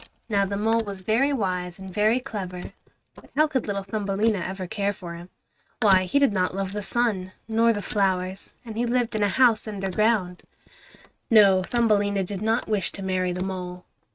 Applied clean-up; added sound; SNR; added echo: neural mask model RNNoise.